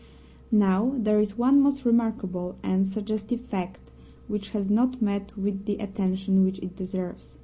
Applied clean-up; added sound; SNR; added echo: none; none; none; none.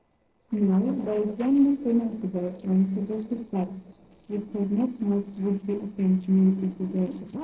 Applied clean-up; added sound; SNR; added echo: neural separator model SepFormer DNS4.